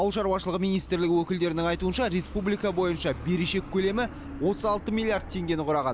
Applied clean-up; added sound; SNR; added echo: none; Truck; 14 dB; none.